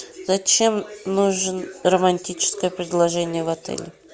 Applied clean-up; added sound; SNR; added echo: none; none; none; none.